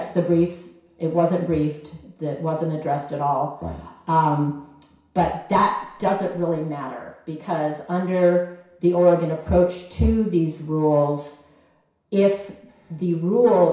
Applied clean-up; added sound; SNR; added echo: none; Bird vocalization, bird call, bird song; 16 dB; reverberation time 0.6 s.